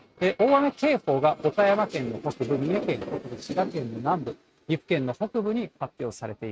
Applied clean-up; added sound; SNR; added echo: neural mask model RNNoise.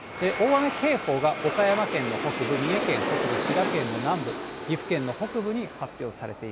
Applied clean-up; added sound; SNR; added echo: none; Aircraft; 4 dB; none.